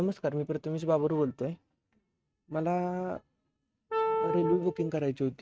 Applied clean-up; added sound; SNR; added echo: neural mask model RNNoise.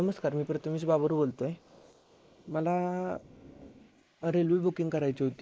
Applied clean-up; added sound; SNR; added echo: neural mask model Resemble Enhance denoiser.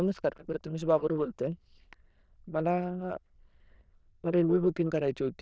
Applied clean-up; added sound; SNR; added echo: neural diffusion model UNIVERSE++.